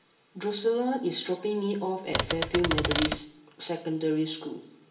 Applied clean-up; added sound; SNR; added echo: none; Typewriter; 0 dB; reverberation time 0.8 s.